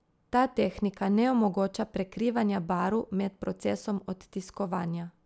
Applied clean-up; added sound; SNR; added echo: none; none; none; none.